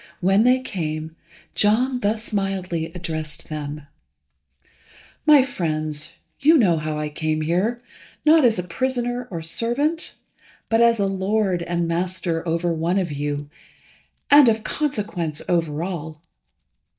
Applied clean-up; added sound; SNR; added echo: neural mask model DeepFilterNet 3.